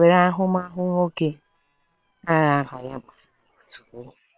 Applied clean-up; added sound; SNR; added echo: neural separator model SepFormer WHAM!.